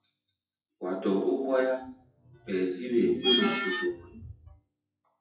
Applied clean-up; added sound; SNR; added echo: classical method WPE with log-MMSE.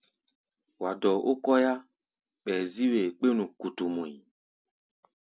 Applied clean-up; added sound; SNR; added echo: none; none; none; none.